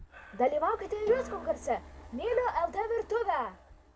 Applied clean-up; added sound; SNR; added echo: none; Breathing + Snare drum; 16 dB; none.